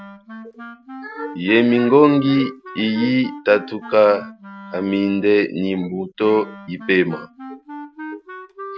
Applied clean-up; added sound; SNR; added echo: none; Wind instrument, woodwind instrument; 16 dB; none.